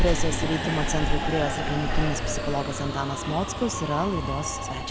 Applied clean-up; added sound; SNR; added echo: none; Subway, metro, underground; -2 dB; none.